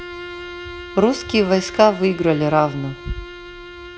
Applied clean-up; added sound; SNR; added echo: none; Bowed string instrument; 14 dB; none.